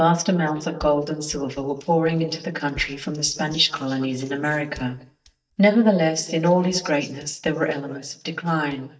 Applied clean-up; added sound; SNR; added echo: neural mask model DeepFilterNet 3.